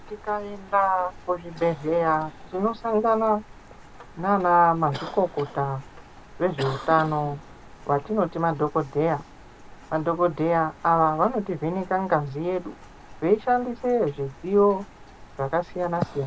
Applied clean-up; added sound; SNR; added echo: none; Cough + Rain; 18 dB; none.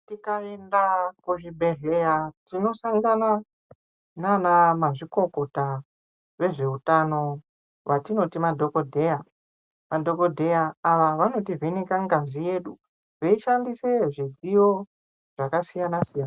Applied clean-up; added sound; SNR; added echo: none; none; none; none.